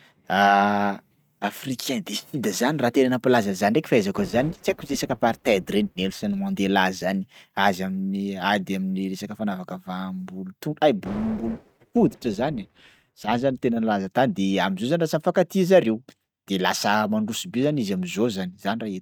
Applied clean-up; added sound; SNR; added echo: neural mask model RNNoise.